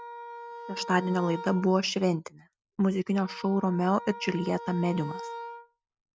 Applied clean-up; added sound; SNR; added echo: none; Wind instrument, woodwind instrument; 13 dB; none.